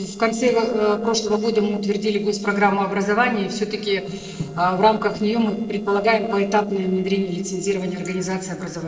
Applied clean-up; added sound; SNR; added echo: neural separator model SepFormer DNS4.